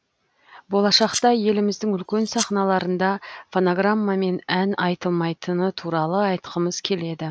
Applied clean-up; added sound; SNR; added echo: none; Domestic sounds, home sounds; 9 dB; none.